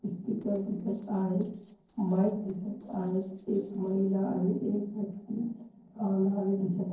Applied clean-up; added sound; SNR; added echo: neural separator model SepFormer DNS4.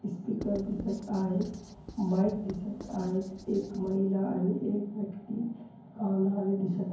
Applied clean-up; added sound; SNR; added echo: none; Writing; 16 dB; reverberation time 0.9 s.